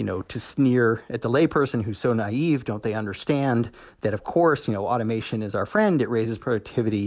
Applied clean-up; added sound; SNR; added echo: none; none; none; none.